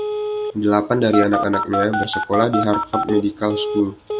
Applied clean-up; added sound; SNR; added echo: none; Telephone; 4 dB; none.